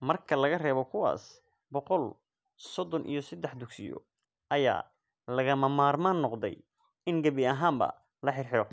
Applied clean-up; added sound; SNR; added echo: none; none; none; none.